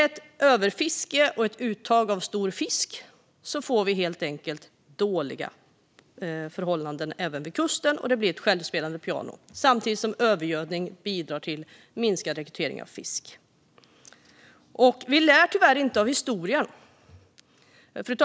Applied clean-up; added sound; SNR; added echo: none; none; none; none.